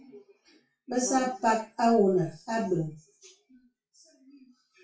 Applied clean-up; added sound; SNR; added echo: classical method WPE with log-MMSE.